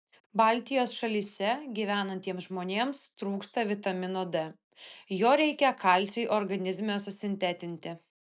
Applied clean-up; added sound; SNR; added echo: none; none; none; none.